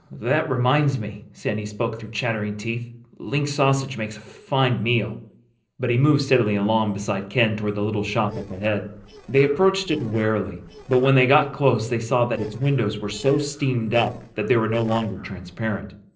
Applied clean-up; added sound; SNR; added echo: neural separator model SepFormer DNS4.